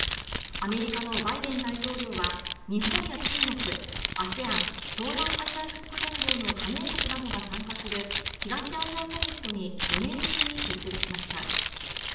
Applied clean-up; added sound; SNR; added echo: none; Keys jangling; -3 dB; reverberation time 0.8 s.